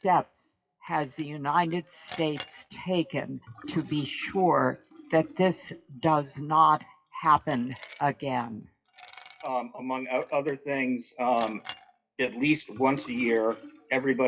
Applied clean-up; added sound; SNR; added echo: classical method WPE with log-MMSE.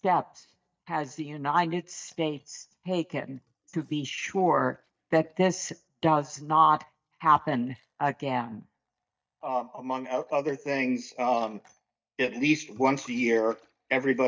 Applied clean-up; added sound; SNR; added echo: neural mask model DeepFilterNet 3.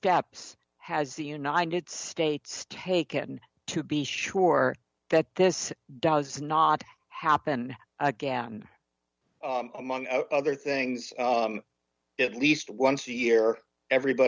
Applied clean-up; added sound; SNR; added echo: none; none; none; none.